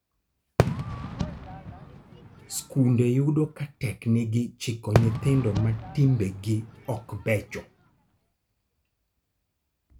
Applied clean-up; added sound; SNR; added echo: none; Fireworks; 5 dB; none.